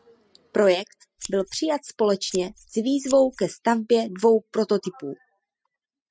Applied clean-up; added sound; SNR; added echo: classical method spectral subtraction.